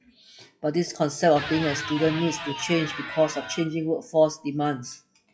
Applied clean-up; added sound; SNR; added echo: classical method WPE with log-MMSE.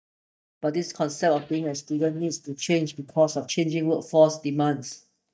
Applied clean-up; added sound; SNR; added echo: neural mask model DeepFilterNet 3.